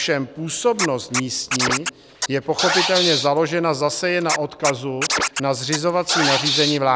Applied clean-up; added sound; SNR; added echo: none; Scratching (performance technique); 2 dB; none.